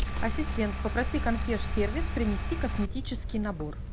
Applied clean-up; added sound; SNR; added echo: none; Engine + Vehicle; -1 dB; none.